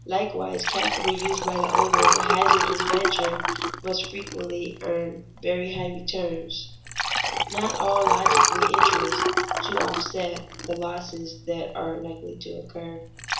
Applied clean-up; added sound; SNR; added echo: none; Liquid; -4 dB; reverberation time 0.7 s.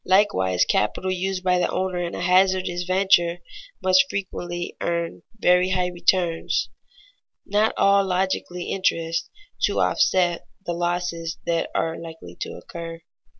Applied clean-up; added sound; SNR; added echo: none; none; none; none.